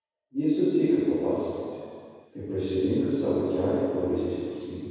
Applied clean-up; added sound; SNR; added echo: none; none; none; reverberation time 2.2 s.